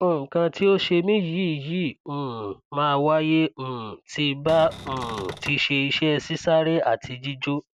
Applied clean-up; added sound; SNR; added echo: none; Cupboard open or close; 14 dB; none.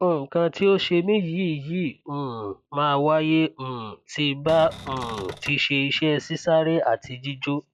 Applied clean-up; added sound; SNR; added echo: classical method log-MMSE.